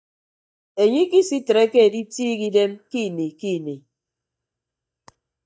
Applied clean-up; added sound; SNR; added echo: neural mask model DeepFilterNet 3.